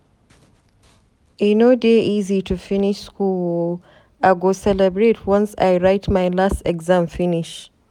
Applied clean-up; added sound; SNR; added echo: none; none; none; none.